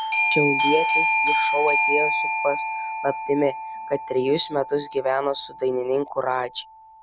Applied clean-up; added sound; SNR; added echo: none; Doorbell; 0 dB; none.